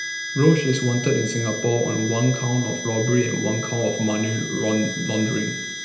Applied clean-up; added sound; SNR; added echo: none; Harmonica; 9 dB; reverberation time 0.8 s.